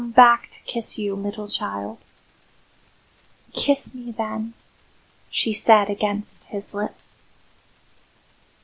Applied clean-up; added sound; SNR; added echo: none; none; none; none.